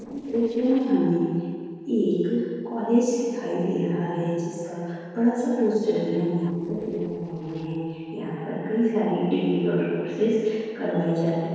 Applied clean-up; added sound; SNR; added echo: neural separator model SepFormer DNS4.